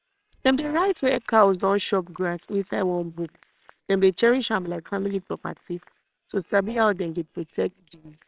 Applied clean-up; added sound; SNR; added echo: neural separator model SepFormer WHAMR!.